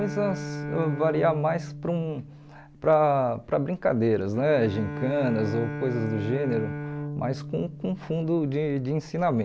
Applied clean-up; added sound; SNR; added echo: none; Bowed string instrument; 10 dB; none.